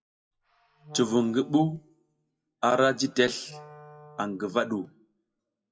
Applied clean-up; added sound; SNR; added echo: classical method WPE with log-MMSE.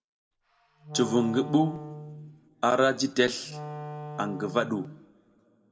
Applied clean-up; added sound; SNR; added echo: none; Wind instrument, woodwind instrument; 12 dB; reverberation time 0.6 s.